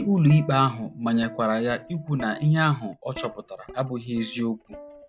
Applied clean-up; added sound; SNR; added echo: none; Plucked string instrument; 18 dB; none.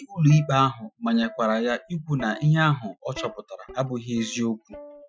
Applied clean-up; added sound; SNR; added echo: classical method Wiener filter.